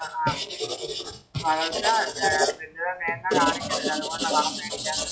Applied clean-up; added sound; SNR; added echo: classical method WPE with log-MMSE.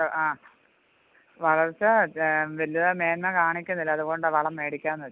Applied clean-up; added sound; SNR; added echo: none; none; none; none.